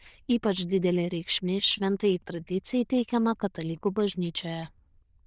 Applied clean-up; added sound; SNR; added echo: neural diffusion model UNIVERSE++.